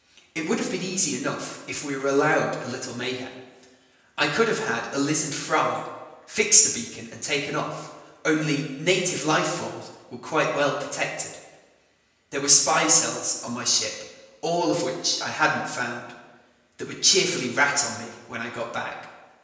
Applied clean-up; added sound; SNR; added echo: none; none; none; reverberation time 1.0 s.